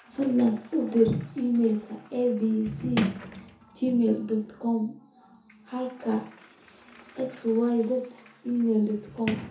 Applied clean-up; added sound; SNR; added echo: none; Sliding door; 13 dB; reverberation time 0.6 s.